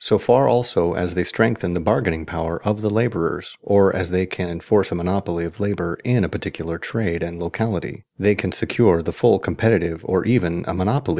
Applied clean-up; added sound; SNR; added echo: none; none; none; none.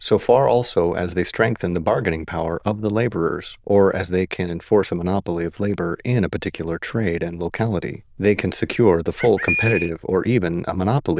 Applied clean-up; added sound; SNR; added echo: neural diffusion model UNIVERSE++.